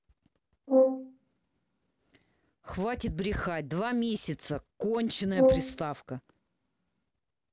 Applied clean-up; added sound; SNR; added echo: none; Brass instrument; -5 dB; none.